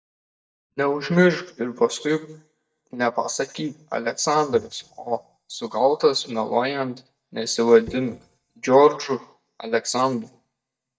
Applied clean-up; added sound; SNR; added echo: neural mask model DeepFilterNet 3.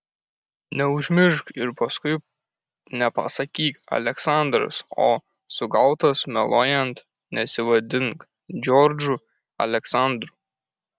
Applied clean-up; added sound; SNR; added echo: none; none; none; none.